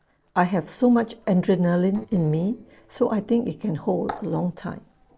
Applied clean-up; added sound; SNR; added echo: neural separator model SepFormer DNS4.